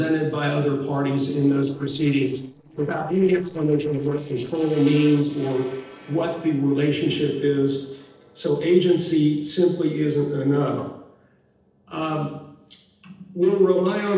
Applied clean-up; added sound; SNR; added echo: neural separator model SepFormer DNS4.